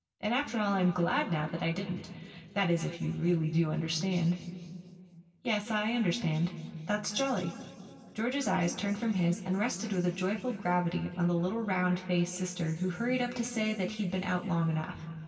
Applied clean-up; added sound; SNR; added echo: none; none; none; reverberation time 2.4 s.